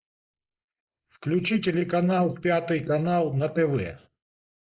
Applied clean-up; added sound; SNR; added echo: neural mask model Resemble Enhance denoiser.